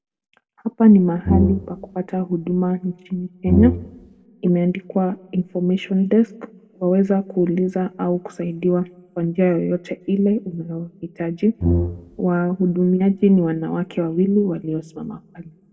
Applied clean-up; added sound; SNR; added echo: none; Brass instrument; 2 dB; reverberation time 0.5 s.